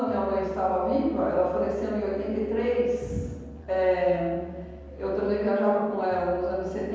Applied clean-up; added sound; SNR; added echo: none; Musical instrument; 18 dB; reverberation time 1.2 s.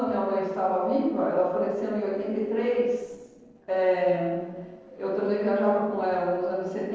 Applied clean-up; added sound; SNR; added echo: neural separator model SepFormer DNS4.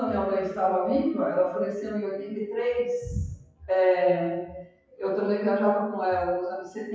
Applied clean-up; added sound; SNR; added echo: classical method WPE with log-MMSE.